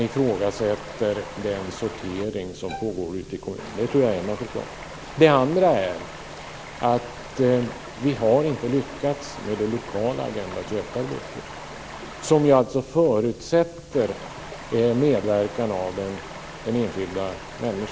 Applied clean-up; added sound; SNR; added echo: none; Stream + Bowed string instrument; 15 dB; none.